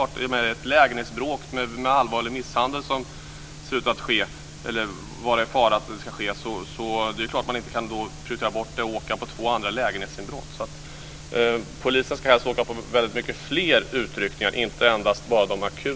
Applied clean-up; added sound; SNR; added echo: none; none; none; none.